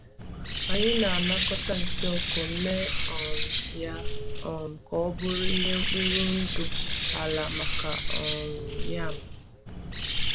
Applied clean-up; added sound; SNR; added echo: none; Bird; -4 dB; none.